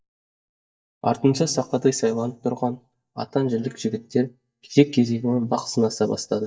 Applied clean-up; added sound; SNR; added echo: neural mask model DeepFilterNet 3.